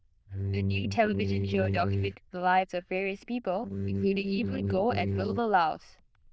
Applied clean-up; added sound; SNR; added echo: neural diffusion model UNIVERSE++.